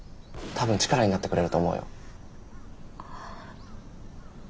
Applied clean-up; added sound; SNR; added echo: none; Gunshot, gunfire; 18 dB; none.